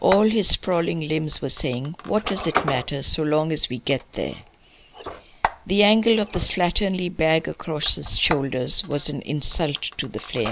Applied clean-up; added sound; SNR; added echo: none; Squeak; 12 dB; none.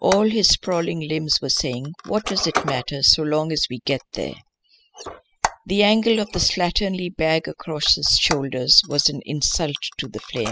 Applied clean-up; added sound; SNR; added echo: classical method spectral subtraction.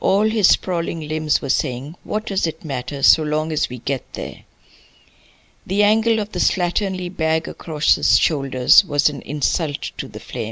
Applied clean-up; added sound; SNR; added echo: none; none; none; none.